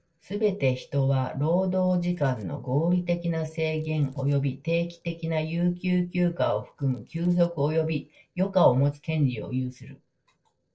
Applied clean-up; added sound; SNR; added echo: neural separator model SepFormer DNS4.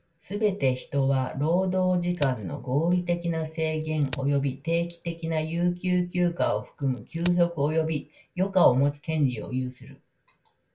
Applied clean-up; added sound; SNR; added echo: none; Crack; 16 dB; reverberation time 0.2 s.